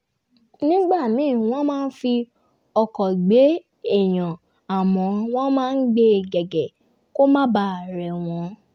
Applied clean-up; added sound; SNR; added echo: none; none; none; none.